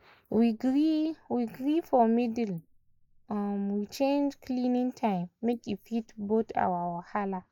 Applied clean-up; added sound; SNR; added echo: neural mask model Resemble Enhance denoiser.